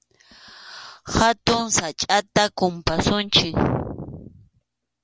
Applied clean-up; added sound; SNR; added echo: none; none; none; none.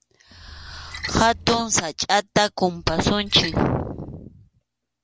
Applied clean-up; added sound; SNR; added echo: none; Splash, splatter; 15 dB; none.